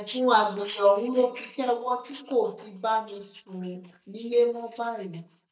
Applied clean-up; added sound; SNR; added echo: neural mask model DeepFilterNet 3.